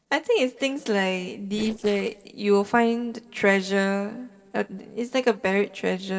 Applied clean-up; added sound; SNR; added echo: neural separator model SepFormer DNS4.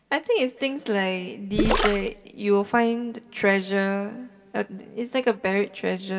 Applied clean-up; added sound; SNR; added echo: none; Gurgling; 1 dB; reverberation time 1.9 s.